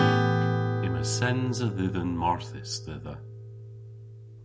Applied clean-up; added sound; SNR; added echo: none; Acoustic guitar / Strum; -4 dB; none.